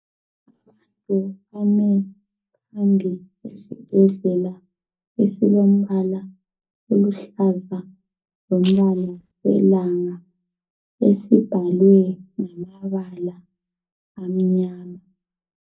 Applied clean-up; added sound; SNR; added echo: neural mask model DeepFilterNet 3.